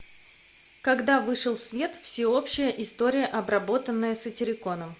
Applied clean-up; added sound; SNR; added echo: none; none; none; none.